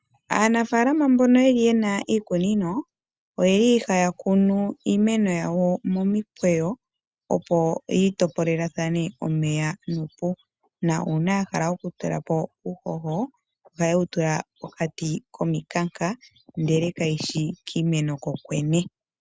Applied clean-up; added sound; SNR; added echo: none; none; none; none.